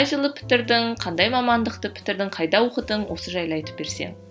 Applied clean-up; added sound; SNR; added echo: none; none; none; none.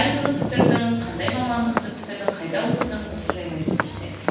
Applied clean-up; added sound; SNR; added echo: none; Walk, footsteps; 1 dB; reverberation time 1.2 s.